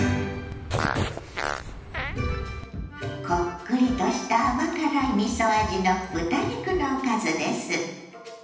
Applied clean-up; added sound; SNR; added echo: none; Fart; 4 dB; reverberation time 0.9 s.